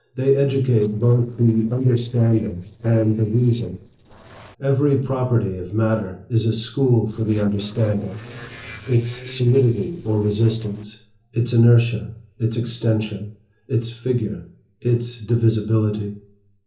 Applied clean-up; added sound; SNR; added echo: neural separator model SepFormer DNS4.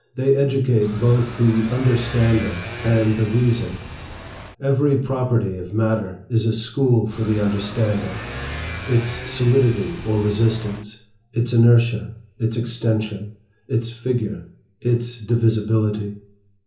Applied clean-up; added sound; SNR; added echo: none; Motorcycle / Accelerating, revving, vroom; 11 dB; reverberation time 0.8 s.